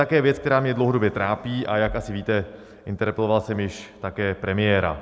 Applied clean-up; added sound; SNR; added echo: none; none; none; none.